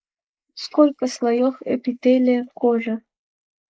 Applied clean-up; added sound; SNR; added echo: neural mask model Resemble Enhance denoiser.